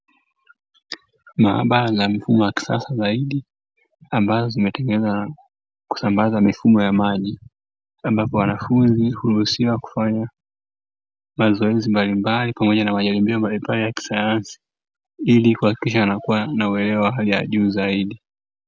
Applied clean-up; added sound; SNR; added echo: none; none; none; none.